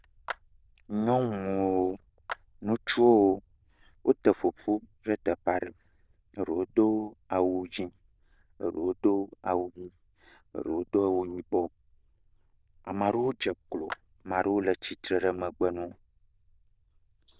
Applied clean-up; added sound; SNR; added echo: neural diffusion model UNIVERSE++.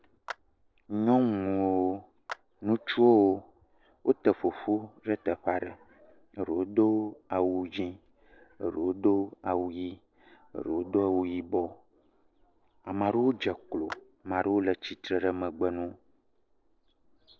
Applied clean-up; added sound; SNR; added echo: neural separator model SepFormer DNS4.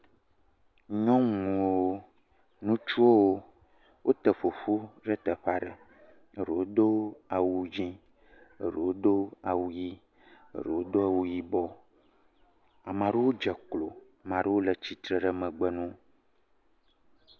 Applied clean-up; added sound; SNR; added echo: none; none; none; none.